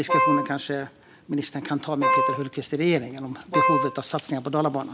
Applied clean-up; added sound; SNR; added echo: none; Wind instrument, woodwind instrument; -4 dB; none.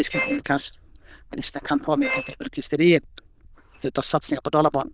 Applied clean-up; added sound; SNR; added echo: neural diffusion model UNIVERSE++.